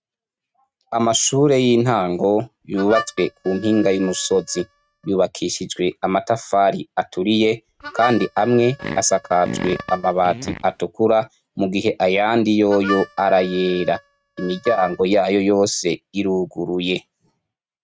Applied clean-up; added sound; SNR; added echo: neural mask model RNNoise.